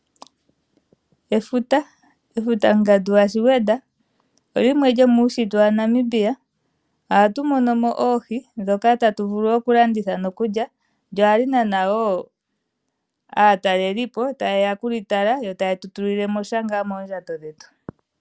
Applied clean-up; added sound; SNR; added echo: none; none; none; none.